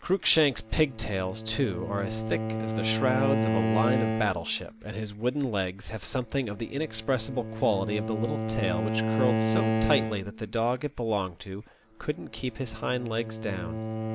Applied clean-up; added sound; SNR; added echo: none; Bowed string instrument; 2 dB; none.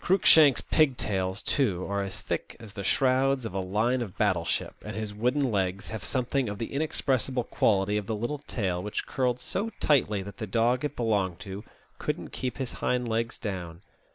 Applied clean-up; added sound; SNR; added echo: none; none; none; none.